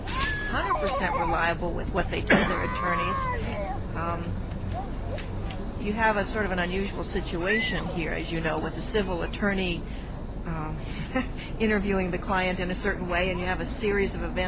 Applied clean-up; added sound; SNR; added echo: none; Chatter; 2 dB; none.